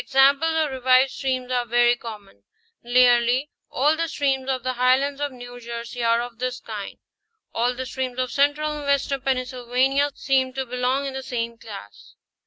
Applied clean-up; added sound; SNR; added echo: none; none; none; none.